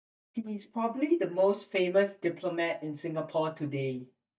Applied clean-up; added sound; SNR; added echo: neural mask model DeepFilterNet 3.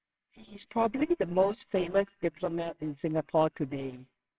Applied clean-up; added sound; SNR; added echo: neural separator model SepFormer WHAMR!.